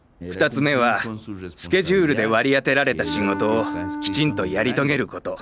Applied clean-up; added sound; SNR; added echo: none; Wind instrument, woodwind instrument; 8 dB; none.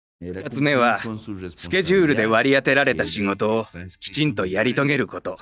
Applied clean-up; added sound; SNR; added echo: neural mask model DeepFilterNet 3.